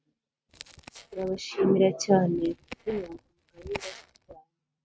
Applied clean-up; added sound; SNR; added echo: neural mask model RNNoise.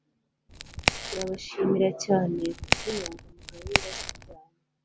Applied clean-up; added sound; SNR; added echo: none; Crack; 0 dB; none.